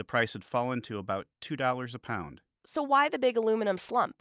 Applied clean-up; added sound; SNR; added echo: none; none; none; none.